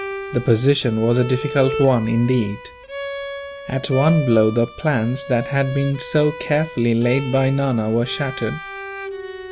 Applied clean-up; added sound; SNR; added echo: none; Bowed string instrument; 12 dB; none.